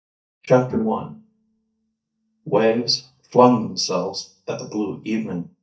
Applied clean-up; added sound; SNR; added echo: neural mask model DeepFilterNet 3.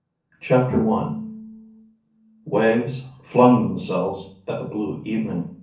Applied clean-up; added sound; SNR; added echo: none; Bowed string instrument; 8 dB; reverberation time 0.6 s.